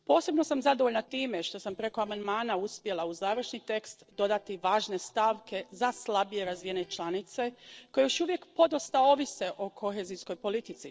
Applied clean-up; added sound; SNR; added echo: neural separator model SepFormer DNS4.